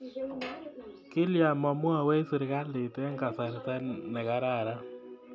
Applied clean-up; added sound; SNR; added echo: none; none; none; none.